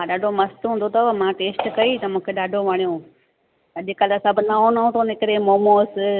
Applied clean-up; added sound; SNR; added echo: none; none; none; none.